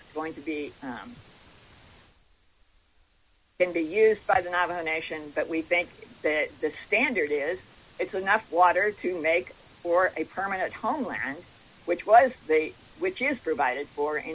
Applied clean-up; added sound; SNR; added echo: none; none; none; none.